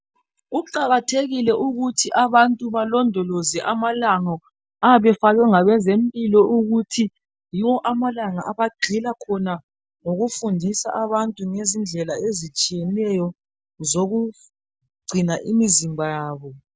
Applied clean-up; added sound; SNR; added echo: none; none; none; none.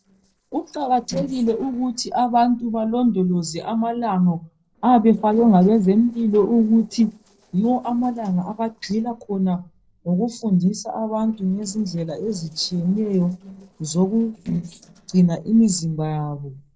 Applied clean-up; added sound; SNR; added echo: neural separator model SepFormer DNS4.